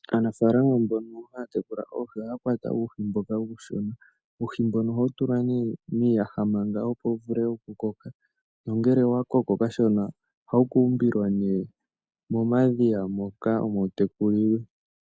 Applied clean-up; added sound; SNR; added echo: none; none; none; none.